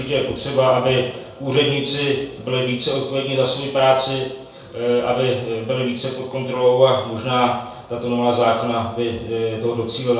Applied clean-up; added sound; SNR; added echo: none; none; none; reverberation time 0.7 s.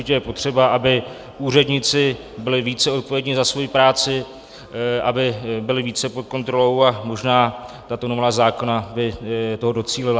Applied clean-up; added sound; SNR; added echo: none; none; none; none.